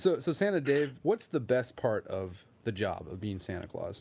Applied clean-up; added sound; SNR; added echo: none; none; none; none.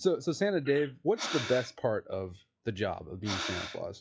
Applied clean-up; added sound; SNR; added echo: classical method log-MMSE.